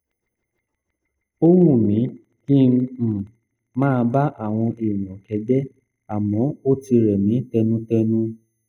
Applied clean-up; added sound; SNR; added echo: neural mask model DeepFilterNet 3.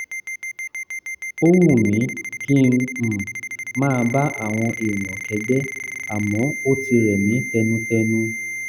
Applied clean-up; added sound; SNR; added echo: none; Ringtone; 9 dB; none.